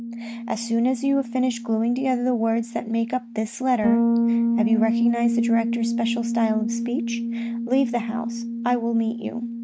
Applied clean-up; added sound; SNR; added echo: neural mask model RNNoise.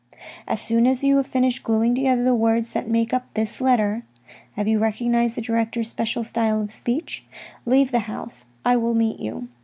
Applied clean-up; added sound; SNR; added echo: none; none; none; none.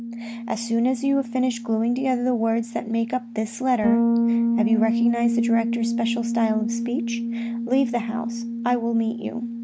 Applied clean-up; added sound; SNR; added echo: none; Bass guitar; 1 dB; none.